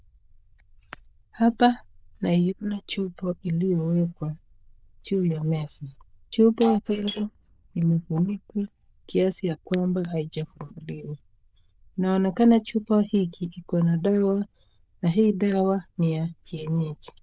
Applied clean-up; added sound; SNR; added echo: neural diffusion model UNIVERSE++.